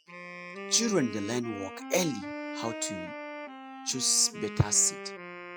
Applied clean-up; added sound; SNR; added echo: classical method Wiener filter.